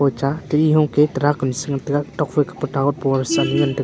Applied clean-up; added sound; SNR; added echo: none; none; none; none.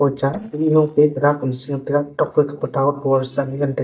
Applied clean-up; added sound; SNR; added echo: neural mask model DeepFilterNet 3.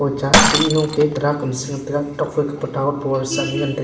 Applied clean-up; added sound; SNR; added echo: none; Shatter; 2 dB; reverberation time 0.9 s.